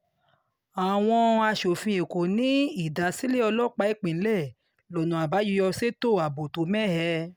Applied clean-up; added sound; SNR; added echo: none; none; none; none.